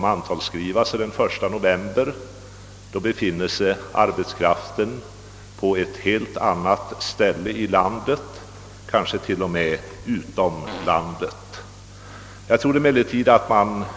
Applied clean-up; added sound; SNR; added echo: none; Fart; 12 dB; none.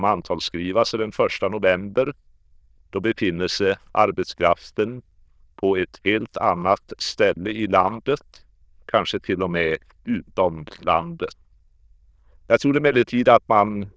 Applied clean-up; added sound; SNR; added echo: neural diffusion model UNIVERSE++.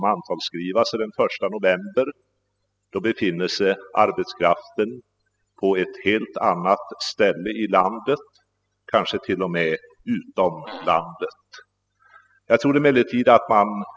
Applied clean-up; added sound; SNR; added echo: classical method spectral subtraction.